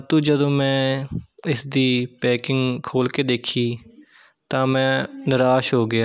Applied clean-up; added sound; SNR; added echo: none; none; none; none.